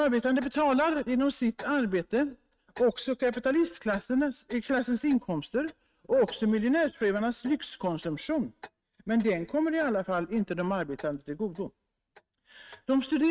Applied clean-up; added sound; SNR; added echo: neural mask model RNNoise.